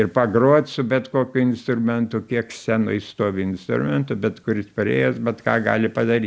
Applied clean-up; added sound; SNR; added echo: none; none; none; none.